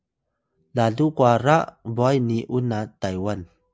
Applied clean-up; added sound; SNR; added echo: none; none; none; none.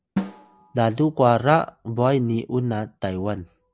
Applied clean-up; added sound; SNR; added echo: none; Drum; 15 dB; none.